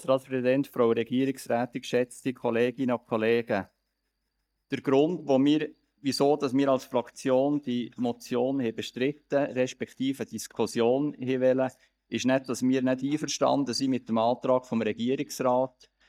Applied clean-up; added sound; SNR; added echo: neural mask model DeepFilterNet 3.